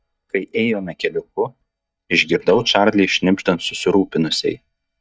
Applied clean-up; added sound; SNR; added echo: neural mask model DeepFilterNet 3.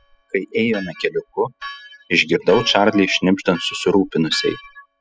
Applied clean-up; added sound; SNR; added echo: classical method spectral subtraction.